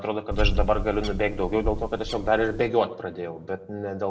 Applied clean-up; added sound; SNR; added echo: none; Bird; 2 dB; reverberation time 0.5 s.